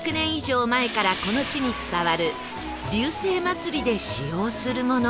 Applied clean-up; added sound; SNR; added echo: none; none; none; none.